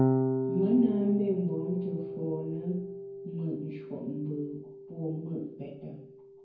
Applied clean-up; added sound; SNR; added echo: none; Electric guitar / Bass guitar; 2 dB; reverberation time 0.9 s.